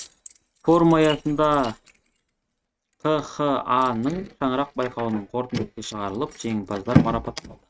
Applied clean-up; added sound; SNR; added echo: neural mask model RNNoise.